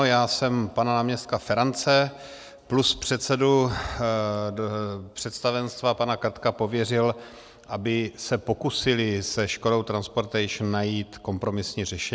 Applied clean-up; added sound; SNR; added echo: none; none; none; none.